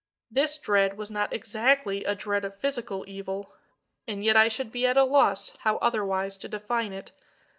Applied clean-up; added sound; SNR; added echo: neural mask model DeepFilterNet 3.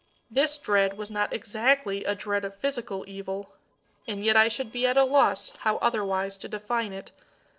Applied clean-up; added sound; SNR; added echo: neural separator model SepFormer DNS4.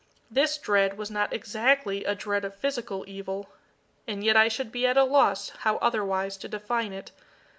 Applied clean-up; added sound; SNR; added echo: none; none; none; none.